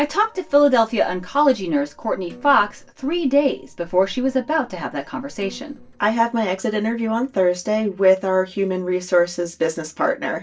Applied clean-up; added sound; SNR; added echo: neural separator model SepFormer DNS4.